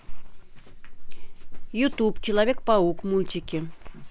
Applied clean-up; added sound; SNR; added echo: none; none; none; none.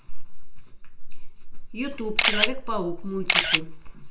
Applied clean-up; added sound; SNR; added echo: none; Camera; -5 dB; reverberation time 0.5 s.